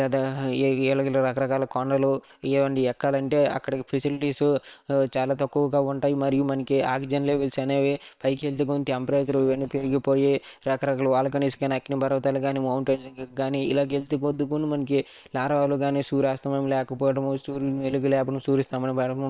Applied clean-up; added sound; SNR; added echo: neural separator model SepFormer WHAM!.